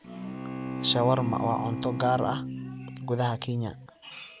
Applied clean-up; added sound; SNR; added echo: none; Bowed string instrument; 5 dB; none.